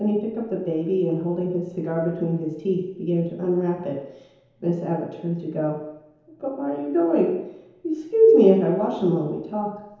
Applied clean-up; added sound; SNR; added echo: none; none; none; reverberation time 1.0 s.